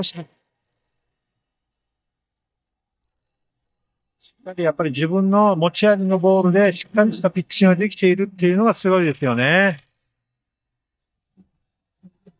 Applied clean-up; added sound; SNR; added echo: neural mask model DeepFilterNet 3.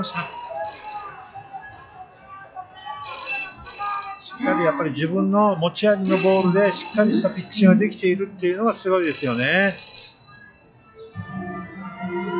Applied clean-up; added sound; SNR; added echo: classical method log-MMSE.